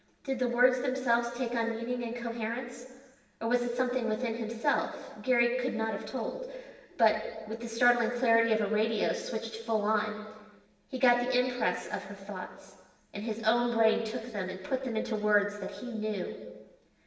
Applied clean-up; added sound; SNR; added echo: none; none; none; reverberation time 1.2 s.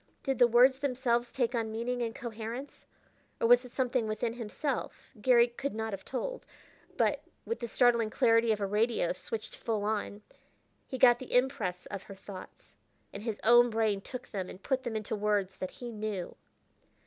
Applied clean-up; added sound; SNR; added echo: none; none; none; none.